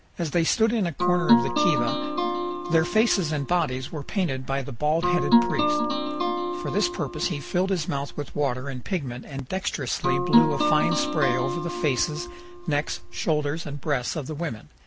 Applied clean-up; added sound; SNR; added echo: none; Guitar; -1 dB; none.